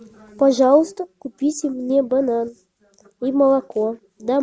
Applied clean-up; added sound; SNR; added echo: none; none; none; none.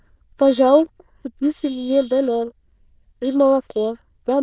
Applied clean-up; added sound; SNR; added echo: neural diffusion model UNIVERSE++.